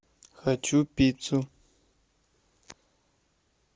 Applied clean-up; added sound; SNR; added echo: none; none; none; none.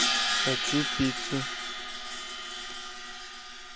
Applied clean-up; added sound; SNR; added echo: none; Crash cymbal; -4 dB; none.